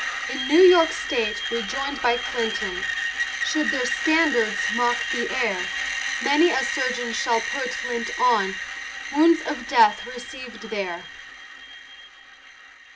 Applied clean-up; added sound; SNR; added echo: none; Screech; 5 dB; none.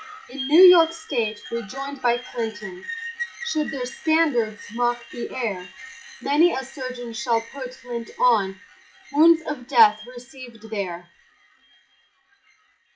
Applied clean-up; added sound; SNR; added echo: classical method log-MMSE.